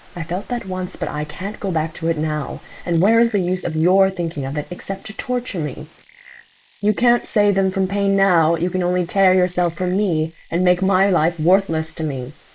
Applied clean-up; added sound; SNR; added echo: neural mask model Resemble Enhance denoiser.